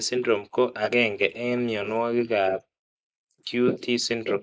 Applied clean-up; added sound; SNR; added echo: neural mask model Resemble Enhance denoiser.